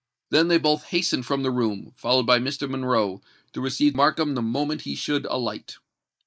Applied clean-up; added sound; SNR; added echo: neural mask model Resemble Enhance denoiser.